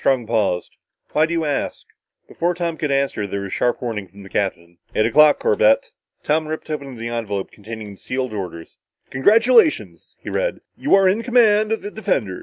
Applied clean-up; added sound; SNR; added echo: none; none; none; none.